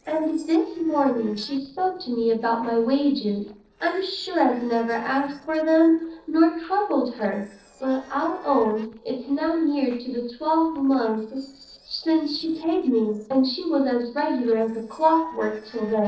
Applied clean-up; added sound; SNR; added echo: neural separator model SepFormer DNS4.